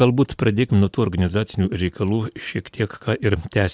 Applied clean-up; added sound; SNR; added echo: none; none; none; none.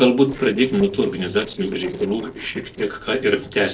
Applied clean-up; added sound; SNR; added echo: neural separator model SepFormer DNS4.